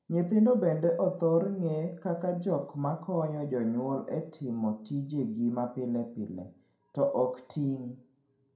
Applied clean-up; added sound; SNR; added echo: none; none; none; reverberation time 0.4 s.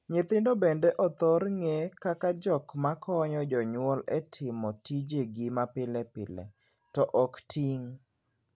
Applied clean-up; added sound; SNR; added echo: none; none; none; none.